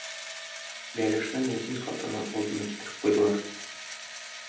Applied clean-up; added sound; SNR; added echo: none; Engine / Drill; 9 dB; reverberation time 0.6 s.